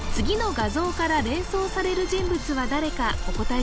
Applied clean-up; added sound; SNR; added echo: none; Cricket / Motor vehicle (road); 4 dB; none.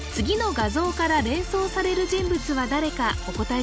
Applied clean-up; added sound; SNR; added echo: none; none; none; none.